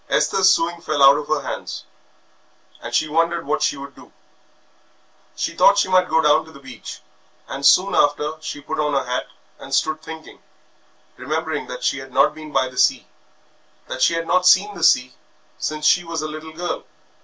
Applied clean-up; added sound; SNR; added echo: none; none; none; none.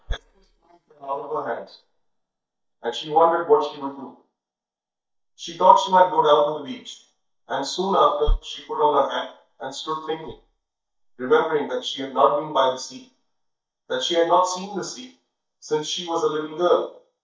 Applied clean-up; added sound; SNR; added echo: neural mask model DeepFilterNet 3.